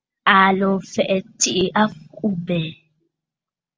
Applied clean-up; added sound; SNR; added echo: none; none; none; none.